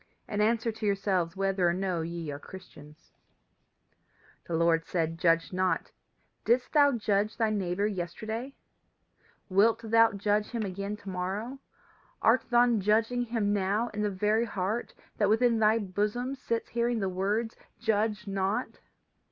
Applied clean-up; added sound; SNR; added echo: none; none; none; none.